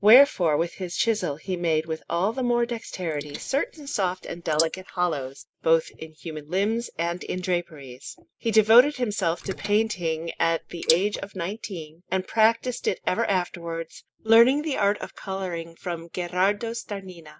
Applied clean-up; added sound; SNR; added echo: neural mask model Resemble Enhance denoiser.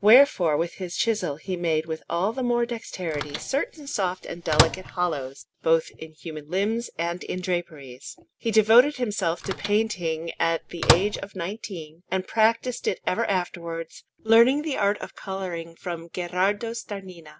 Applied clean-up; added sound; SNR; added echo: none; Microwave oven; 3 dB; none.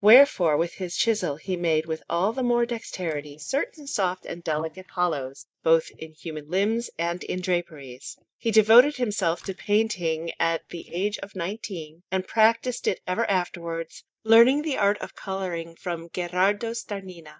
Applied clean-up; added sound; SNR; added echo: neural mask model DeepFilterNet 3.